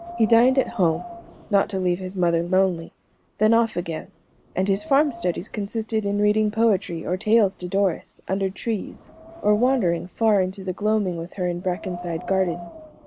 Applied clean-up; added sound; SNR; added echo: none; Wind; 18 dB; none.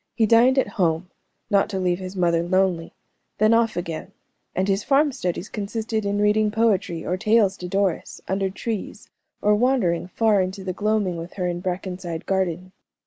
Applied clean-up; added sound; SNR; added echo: none; none; none; none.